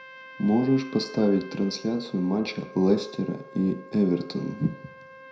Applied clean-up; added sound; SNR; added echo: none; Trumpet; 20 dB; reverberation time 0.4 s.